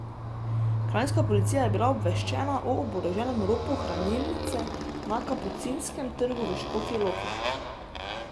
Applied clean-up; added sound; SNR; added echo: none; Motorcycle; 0 dB; none.